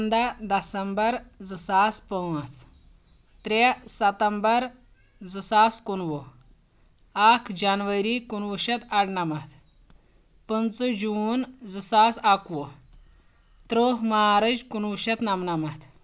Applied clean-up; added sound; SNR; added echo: none; none; none; none.